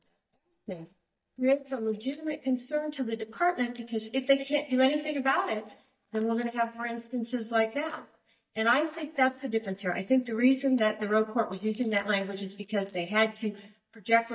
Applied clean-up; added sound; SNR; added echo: neural mask model DeepFilterNet 3.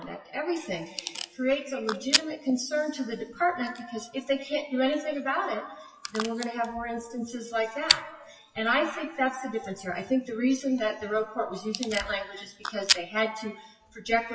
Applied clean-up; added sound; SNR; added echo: classical method WPE with log-MMSE.